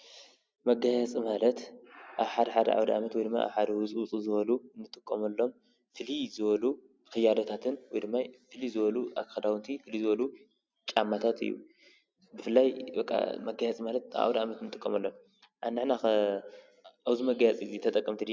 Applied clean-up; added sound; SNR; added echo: none; none; none; none.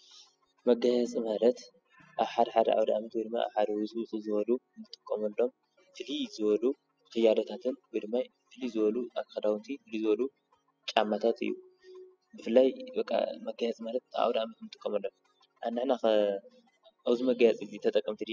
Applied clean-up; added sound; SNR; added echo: classical method spectral subtraction.